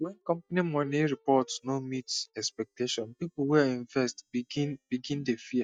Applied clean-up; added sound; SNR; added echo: neural mask model DeepFilterNet 3.